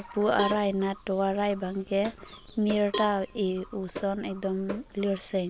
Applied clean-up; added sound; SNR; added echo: none; Cowbell; 12 dB; none.